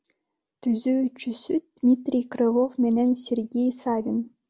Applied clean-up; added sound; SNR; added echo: none; none; none; none.